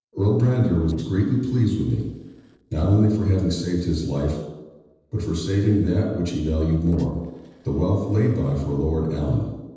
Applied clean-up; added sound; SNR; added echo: neural separator model SepFormer DNS4.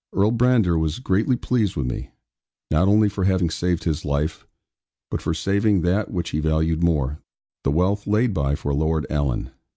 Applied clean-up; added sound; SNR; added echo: none; none; none; none.